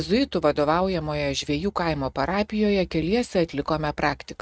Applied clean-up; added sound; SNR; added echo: neural mask model RNNoise.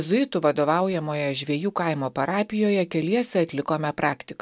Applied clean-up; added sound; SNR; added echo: none; none; none; none.